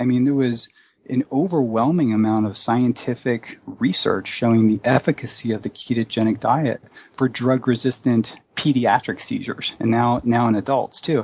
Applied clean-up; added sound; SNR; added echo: none; none; none; none.